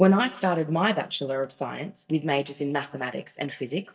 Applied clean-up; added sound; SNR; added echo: neural mask model DeepFilterNet 3.